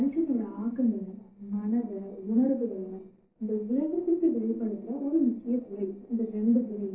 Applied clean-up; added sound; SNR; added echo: neural separator model SepFormer DNS4.